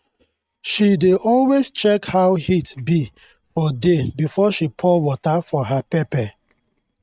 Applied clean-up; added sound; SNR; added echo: neural mask model RNNoise.